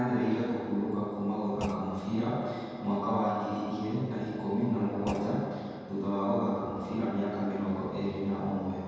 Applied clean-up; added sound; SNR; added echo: none; Thump, thud; 18 dB; reverberation time 2.1 s.